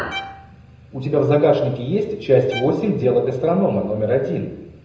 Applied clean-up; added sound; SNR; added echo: none; Bowed string instrument; 19 dB; reverberation time 0.8 s.